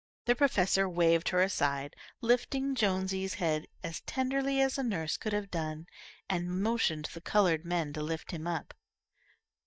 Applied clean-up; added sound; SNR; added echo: neural mask model DeepFilterNet 3.